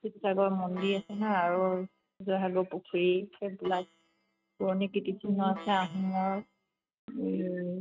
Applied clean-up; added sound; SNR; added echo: neural mask model RNNoise.